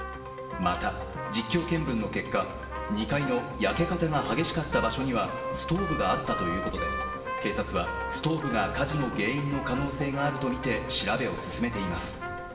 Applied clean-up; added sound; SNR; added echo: none; Trumpet; 9 dB; reverberation time 2.9 s.